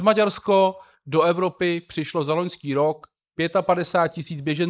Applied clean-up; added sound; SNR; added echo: neural mask model Resemble Enhance denoiser.